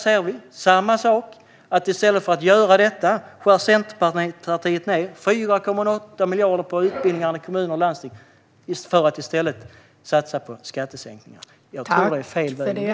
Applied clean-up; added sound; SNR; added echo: none; none; none; none.